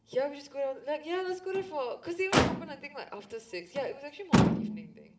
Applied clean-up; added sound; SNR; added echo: none; Motor vehicle (road); -3 dB; reverberation time 0.9 s.